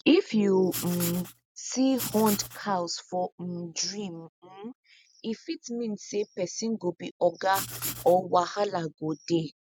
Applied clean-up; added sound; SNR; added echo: none; Writing; 8 dB; none.